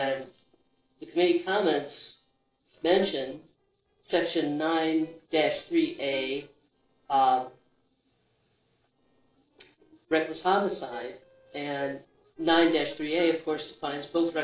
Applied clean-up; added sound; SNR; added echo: neural separator model SepFormer DNS4.